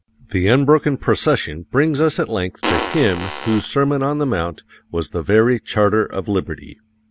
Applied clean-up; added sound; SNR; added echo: none; Fart; 6 dB; none.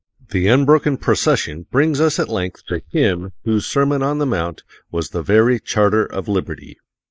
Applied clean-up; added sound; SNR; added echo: neural mask model Resemble Enhance denoiser.